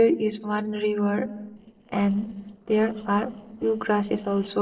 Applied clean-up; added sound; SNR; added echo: neural separator model SepFormer DNS4.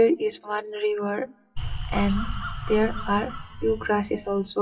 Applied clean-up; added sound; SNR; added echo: classical method WPE with log-MMSE.